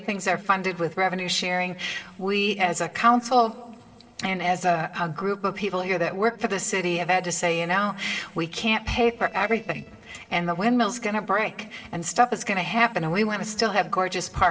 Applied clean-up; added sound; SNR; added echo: neural separator model SepFormer DNS4.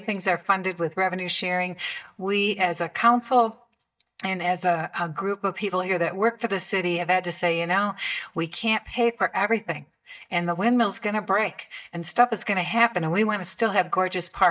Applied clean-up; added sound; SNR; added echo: neural mask model DeepFilterNet 3.